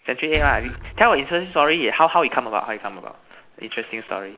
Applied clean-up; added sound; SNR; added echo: none; Liquid; 12 dB; none.